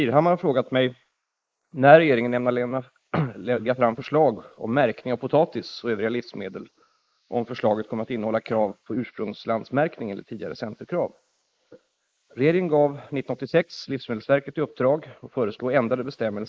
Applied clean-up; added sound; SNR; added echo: neural mask model Resemble Enhance denoiser.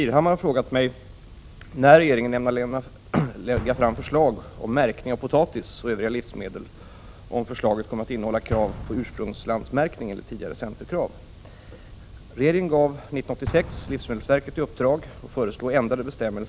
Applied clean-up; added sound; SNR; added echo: none; Explosion; 18 dB; none.